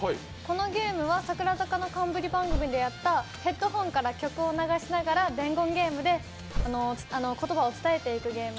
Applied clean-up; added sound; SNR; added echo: none; Slam / Car; 12 dB; none.